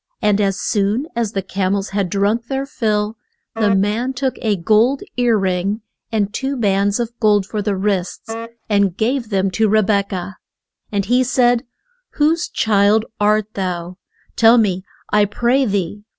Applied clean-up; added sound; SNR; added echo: none; Wind instrument, woodwind instrument; 13 dB; none.